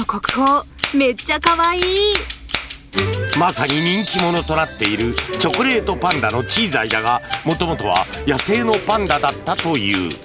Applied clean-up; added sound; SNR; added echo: none; Scissors; 9 dB; none.